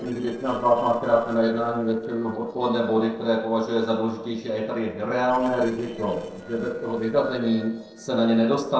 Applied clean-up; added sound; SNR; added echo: neural separator model SepFormer DNS4.